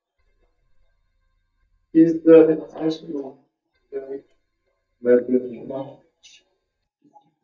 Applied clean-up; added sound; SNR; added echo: neural mask model DeepFilterNet 3.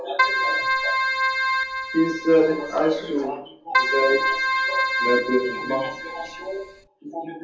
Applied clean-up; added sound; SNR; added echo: none; Keyboard (musical); -1 dB; reverberation time 0.7 s.